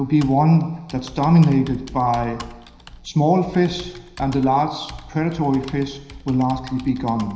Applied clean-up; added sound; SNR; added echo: none; Computer keyboard; 19 dB; reverberation time 0.9 s.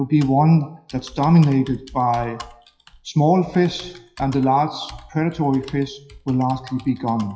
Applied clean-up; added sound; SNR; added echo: classical method WPE with log-MMSE.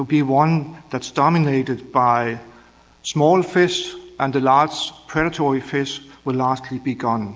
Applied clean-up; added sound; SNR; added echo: none; none; none; none.